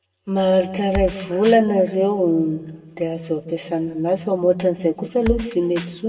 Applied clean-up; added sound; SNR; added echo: none; Drum kit; 11 dB; reverberation time 0.8 s.